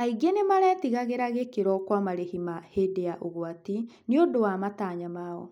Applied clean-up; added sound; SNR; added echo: none; none; none; none.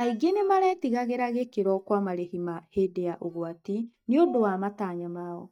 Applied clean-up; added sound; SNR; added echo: neural mask model DeepFilterNet 3.